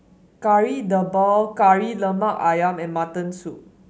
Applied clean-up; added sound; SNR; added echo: none; none; none; none.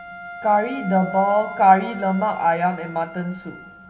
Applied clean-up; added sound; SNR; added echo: none; Wind instrument, woodwind instrument; 15 dB; reverberation time 2.8 s.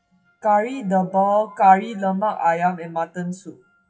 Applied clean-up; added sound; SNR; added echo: classical method WPE with log-MMSE.